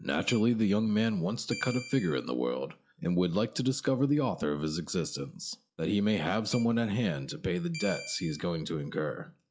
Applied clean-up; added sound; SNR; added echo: classical method log-MMSE.